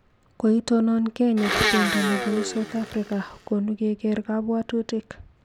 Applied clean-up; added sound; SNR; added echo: none; Domestic sounds, home sounds; 3 dB; none.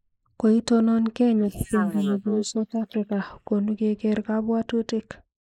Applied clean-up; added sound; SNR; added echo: neural mask model Resemble Enhance denoiser.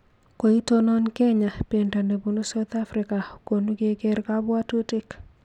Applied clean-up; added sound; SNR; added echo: none; none; none; none.